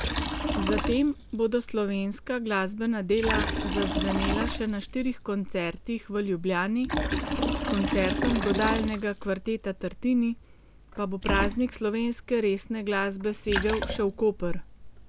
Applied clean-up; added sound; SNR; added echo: none; Liquid; 4 dB; none.